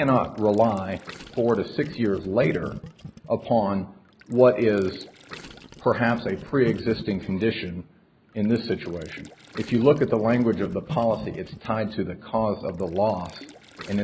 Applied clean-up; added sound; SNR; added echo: none; Gurgling; 17 dB; none.